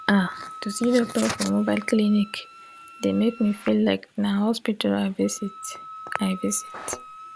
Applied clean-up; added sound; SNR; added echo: none; Wind instrument, woodwind instrument + Thump, thud; 17 dB; none.